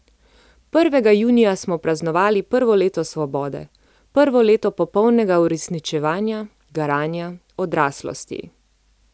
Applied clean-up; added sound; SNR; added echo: none; none; none; none.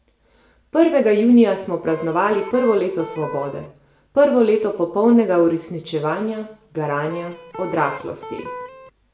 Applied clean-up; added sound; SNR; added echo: none; Electric guitar; 15 dB; reverberation time 0.6 s.